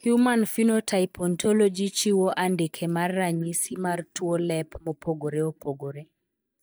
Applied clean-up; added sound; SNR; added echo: neural mask model DeepFilterNet 3.